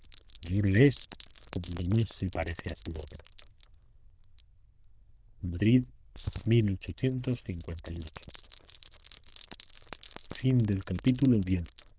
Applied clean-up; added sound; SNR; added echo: neural diffusion model UNIVERSE++.